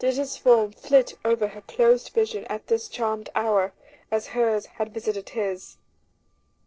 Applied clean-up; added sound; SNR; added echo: neural separator model SepFormer DNS4.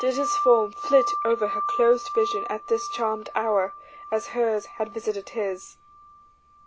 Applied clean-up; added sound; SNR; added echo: none; Wind chime; 6 dB; none.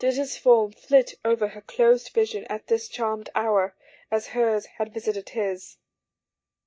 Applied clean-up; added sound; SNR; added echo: neural mask model DeepFilterNet 3.